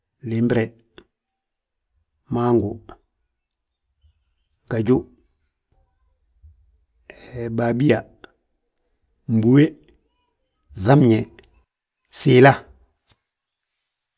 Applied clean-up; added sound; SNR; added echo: none; none; none; none.